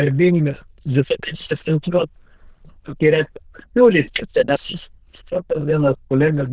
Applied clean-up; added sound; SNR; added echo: neural diffusion model UNIVERSE++.